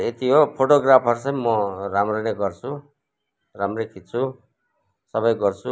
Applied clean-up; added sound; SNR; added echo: none; none; none; none.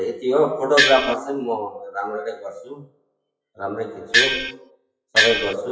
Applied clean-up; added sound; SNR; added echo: classical method WPE with log-MMSE.